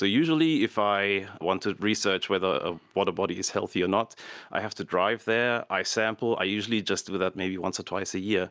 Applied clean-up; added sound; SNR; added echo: none; none; none; none.